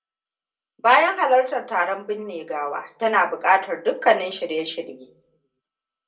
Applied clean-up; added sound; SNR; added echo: none; none; none; reverberation time 0.2 s.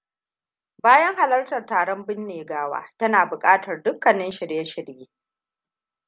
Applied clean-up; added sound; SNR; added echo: none; none; none; none.